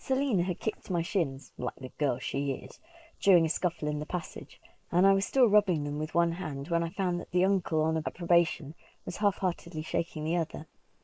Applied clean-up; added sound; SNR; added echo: neural mask model Resemble Enhance denoiser.